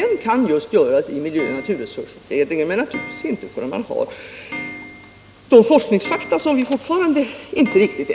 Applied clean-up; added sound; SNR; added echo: none; Clock; 17 dB; none.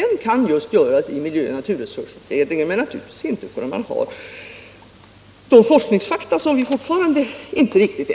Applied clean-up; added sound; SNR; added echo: none; none; none; none.